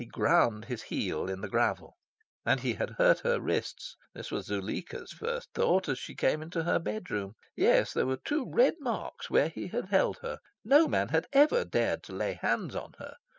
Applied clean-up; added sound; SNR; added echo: none; none; none; none.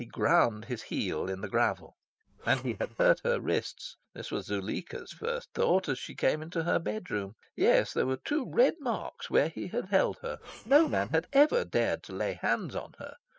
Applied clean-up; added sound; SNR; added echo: neural mask model RNNoise.